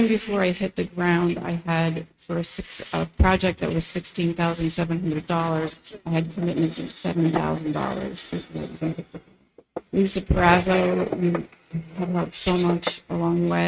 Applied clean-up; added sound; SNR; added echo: neural mask model RNNoise.